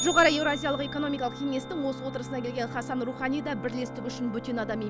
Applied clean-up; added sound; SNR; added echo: none; Organ + Bell; 8 dB; none.